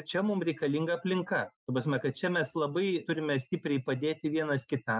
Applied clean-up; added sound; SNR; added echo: none; none; none; none.